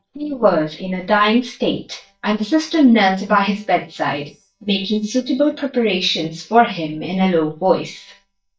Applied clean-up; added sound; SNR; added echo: neural mask model DeepFilterNet 3.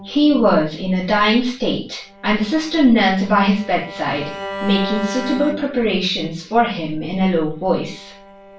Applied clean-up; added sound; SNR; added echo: none; Bowed string instrument; 15 dB; reverberation time 0.3 s.